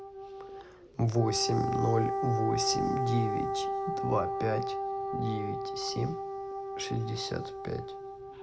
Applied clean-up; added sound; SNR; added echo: none; Wind instrument, woodwind instrument; 1 dB; reverberation time 1.4 s.